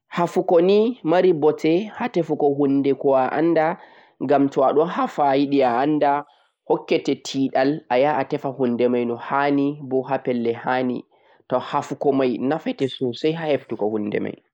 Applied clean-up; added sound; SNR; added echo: neural mask model Resemble Enhance denoiser.